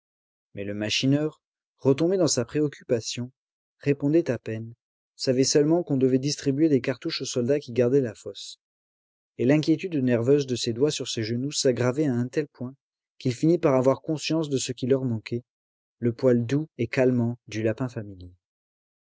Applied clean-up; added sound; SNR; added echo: none; none; none; none.